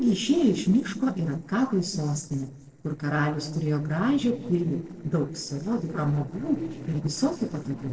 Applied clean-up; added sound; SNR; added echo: neural separator model SepFormer DNS4.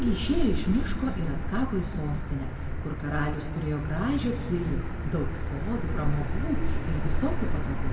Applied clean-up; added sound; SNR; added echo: none; Motor vehicle (road); -2 dB; reverberation time 1.6 s.